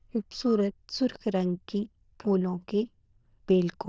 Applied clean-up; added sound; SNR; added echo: neural diffusion model UNIVERSE++.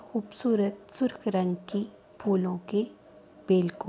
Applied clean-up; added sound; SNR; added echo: none; none; none; none.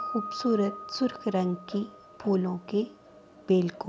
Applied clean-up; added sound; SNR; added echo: none; Piano; 13 dB; none.